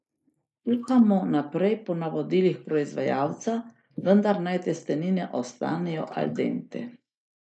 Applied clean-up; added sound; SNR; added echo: neural mask model Resemble Enhance denoiser.